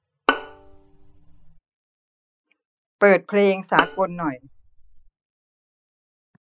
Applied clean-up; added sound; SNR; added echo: classical method spectral subtraction.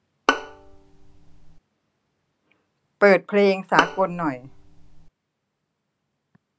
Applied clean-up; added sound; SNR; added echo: none; Bowed string instrument; 3 dB; none.